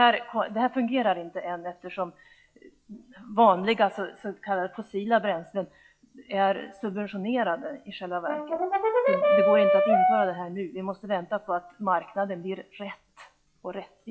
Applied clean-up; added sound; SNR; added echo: classical method log-MMSE.